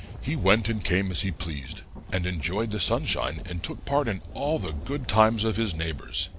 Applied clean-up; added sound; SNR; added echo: none; Thunder; 12 dB; none.